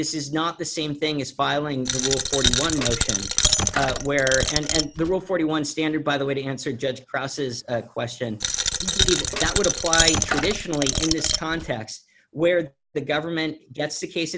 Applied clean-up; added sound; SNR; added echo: none; Coin (dropping); -1 dB; none.